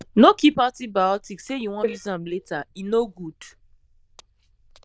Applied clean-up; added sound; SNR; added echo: neural diffusion model UNIVERSE++.